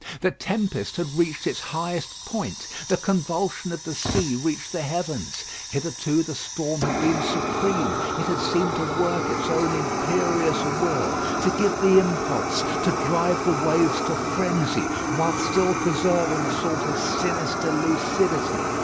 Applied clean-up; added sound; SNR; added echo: none; Fire; 1 dB; none.